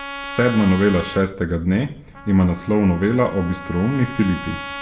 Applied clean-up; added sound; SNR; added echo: none; Trumpet; 14 dB; reverberation time 0.4 s.